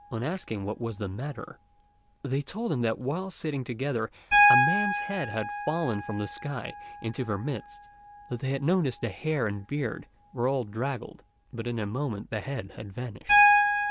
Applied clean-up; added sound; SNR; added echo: none; Piano; -1 dB; none.